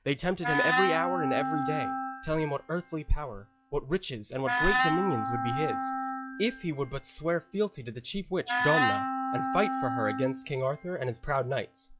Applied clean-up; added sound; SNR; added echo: classical method log-MMSE.